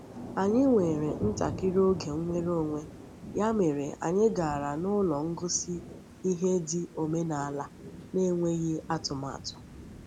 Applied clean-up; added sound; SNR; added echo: none; Thunder / Rain; 13 dB; none.